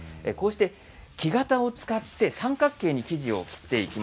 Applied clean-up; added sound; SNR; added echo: none; none; none; none.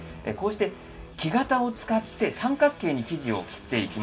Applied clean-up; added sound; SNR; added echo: none; Guitar; 20 dB; reverberation time 0.2 s.